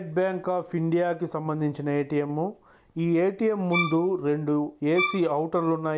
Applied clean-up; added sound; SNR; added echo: none; Bowed string instrument; 5 dB; none.